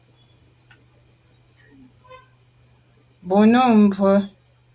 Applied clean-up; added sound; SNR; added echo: none; none; none; none.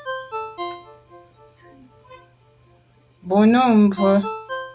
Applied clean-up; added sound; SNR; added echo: none; Ringtone; 13 dB; none.